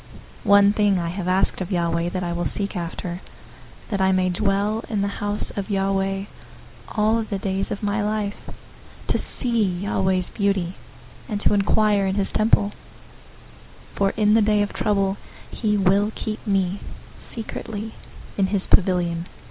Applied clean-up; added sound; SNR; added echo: none; none; none; none.